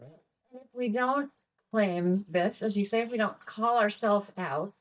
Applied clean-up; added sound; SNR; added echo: neural mask model DeepFilterNet 3.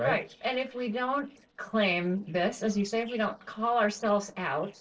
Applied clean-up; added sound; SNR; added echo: neural separator model SepFormer DNS4.